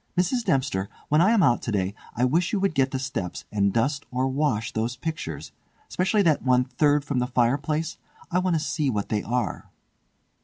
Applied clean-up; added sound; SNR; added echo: none; none; none; none.